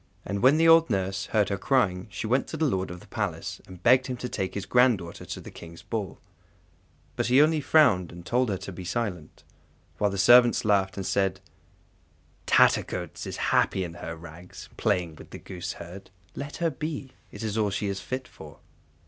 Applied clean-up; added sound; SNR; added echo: none; none; none; none.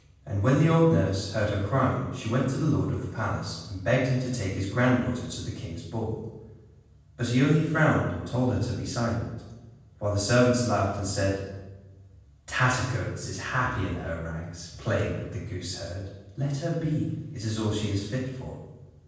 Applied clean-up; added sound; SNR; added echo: none; none; none; reverberation time 1.2 s.